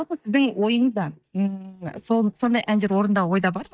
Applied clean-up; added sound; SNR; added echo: neural mask model DeepFilterNet 3.